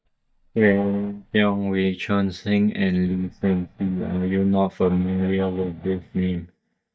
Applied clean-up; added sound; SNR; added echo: neural mask model DeepFilterNet 3.